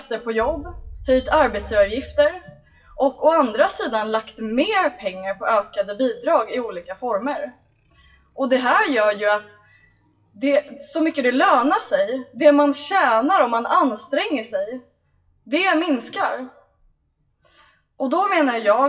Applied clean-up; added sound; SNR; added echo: classical method WPE with log-MMSE.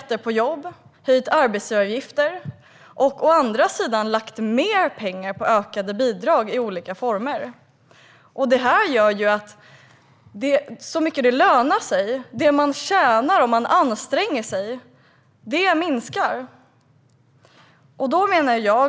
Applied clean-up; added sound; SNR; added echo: none; none; none; none.